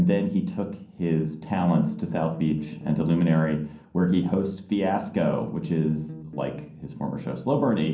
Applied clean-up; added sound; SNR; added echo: none; Bass guitar; 16 dB; reverberation time 0.6 s.